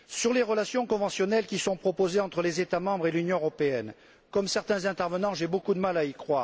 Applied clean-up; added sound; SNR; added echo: none; none; none; none.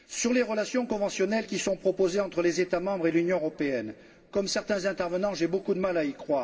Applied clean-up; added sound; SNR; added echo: none; none; none; reverberation time 2.0 s.